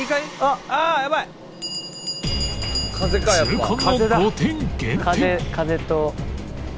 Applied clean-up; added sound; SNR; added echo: none; Bell; 12 dB; none.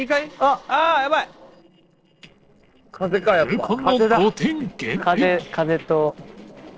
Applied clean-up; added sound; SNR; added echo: neural separator model SepFormer DNS4.